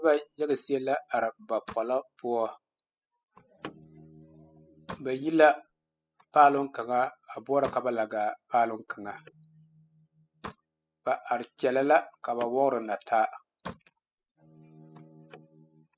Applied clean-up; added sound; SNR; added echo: classical method spectral subtraction.